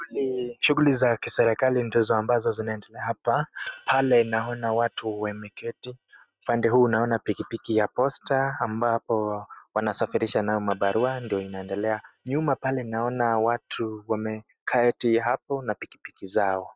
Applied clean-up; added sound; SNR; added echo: neural mask model RNNoise.